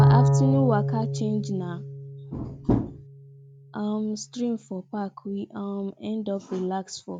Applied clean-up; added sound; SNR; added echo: none; Bowed string instrument; -2 dB; none.